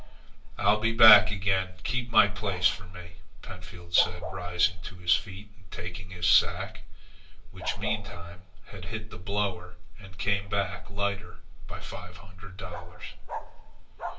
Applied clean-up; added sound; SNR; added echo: none; Bark; 20 dB; reverberation time 0.2 s.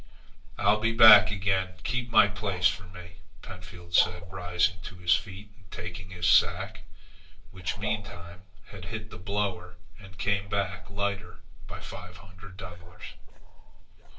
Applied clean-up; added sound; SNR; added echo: neural separator model SepFormer DNS4.